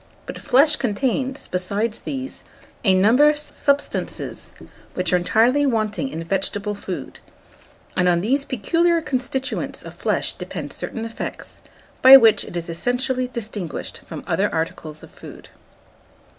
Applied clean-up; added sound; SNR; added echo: none; none; none; none.